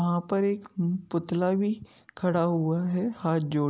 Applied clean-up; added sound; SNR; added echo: none; none; none; none.